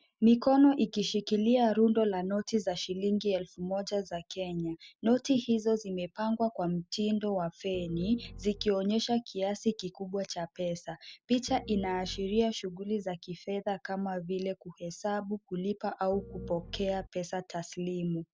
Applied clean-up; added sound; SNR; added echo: none; Piano; 14 dB; none.